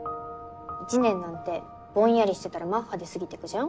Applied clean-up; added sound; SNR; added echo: none; none; none; none.